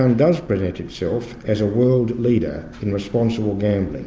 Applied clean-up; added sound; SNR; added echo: none; none; none; none.